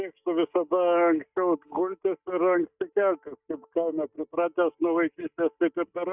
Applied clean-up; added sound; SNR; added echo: neural mask model DeepFilterNet 3.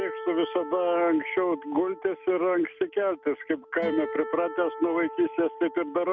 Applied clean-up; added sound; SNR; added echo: none; Acoustic guitar; 13 dB; none.